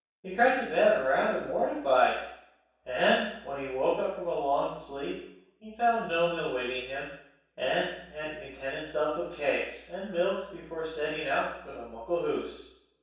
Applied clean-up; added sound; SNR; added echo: none; none; none; reverberation time 0.7 s.